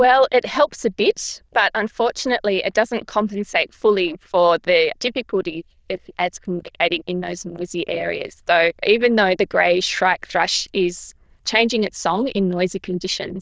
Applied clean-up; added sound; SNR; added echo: neural diffusion model UNIVERSE++.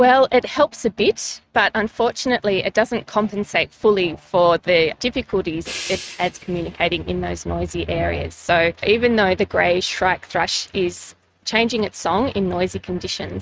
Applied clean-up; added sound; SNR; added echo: neural mask model RNNoise.